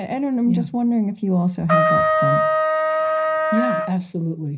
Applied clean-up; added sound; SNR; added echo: none; Trumpet; -3 dB; reverberation time 0.4 s.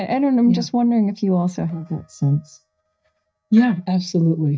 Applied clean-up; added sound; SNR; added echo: neural mask model DeepFilterNet 3.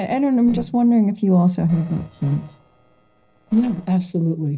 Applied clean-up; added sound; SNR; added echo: neural separator model SepFormer DNS4.